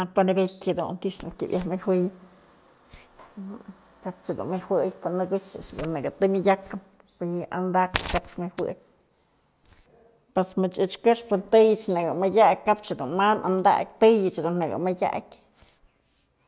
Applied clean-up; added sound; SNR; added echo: none; none; none; none.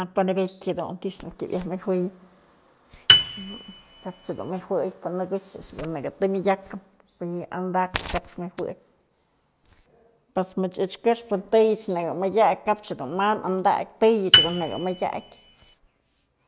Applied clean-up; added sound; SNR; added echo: none; Piano; -3 dB; none.